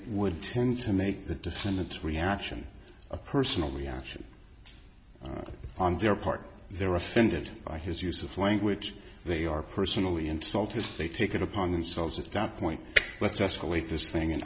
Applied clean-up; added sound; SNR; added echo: none; Shatter; 18 dB; none.